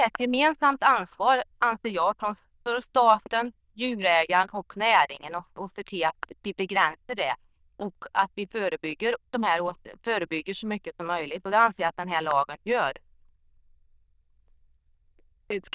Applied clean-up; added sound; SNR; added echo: neural diffusion model UNIVERSE++.